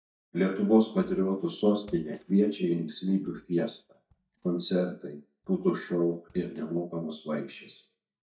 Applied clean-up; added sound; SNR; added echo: neural mask model DeepFilterNet 3.